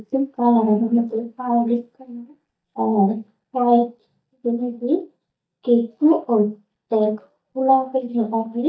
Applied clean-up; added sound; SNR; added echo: neural mask model DeepFilterNet 3.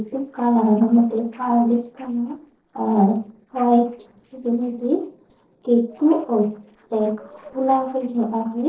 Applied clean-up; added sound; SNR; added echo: neural separator model SepFormer DNS4.